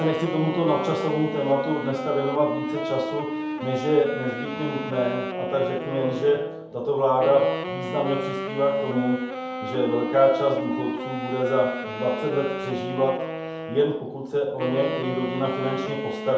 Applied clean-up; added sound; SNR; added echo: none; Wind instrument, woodwind instrument; 6 dB; reverberation time 0.8 s.